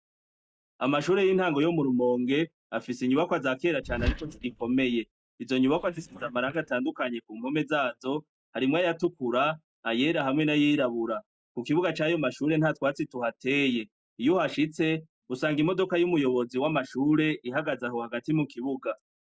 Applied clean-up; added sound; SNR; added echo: neural mask model DeepFilterNet 3.